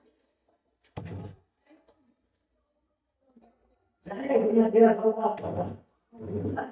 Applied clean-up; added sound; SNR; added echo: neural mask model DeepFilterNet 3.